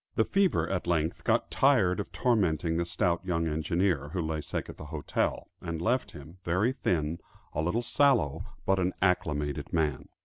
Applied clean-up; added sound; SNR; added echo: none; none; none; none.